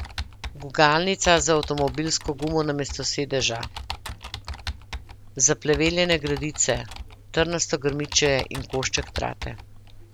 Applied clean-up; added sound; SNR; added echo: none; Computer keyboard; 11 dB; none.